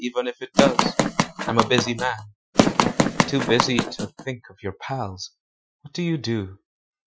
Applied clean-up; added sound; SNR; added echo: classical method Wiener filter.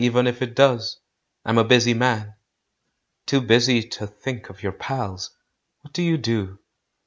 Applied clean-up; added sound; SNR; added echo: none; none; none; none.